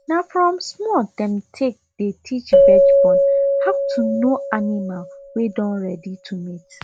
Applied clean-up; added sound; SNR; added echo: none; Keyboard (musical); -3 dB; none.